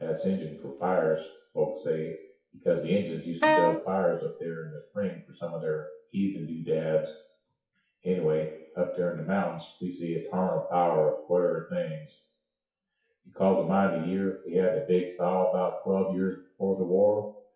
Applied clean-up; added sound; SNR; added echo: classical method WPE with log-MMSE.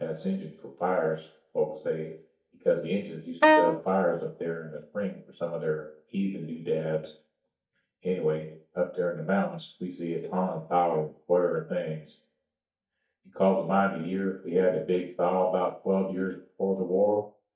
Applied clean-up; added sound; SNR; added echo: neural mask model DeepFilterNet 3.